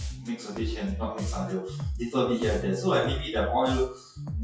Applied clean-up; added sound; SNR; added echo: classical method WPE with log-MMSE.